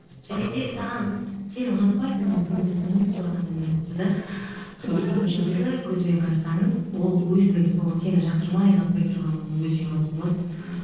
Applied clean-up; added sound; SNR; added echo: neural separator model SepFormer DNS4.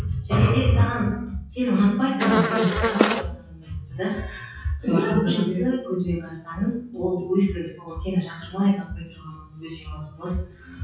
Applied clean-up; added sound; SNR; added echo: classical method WPE with log-MMSE.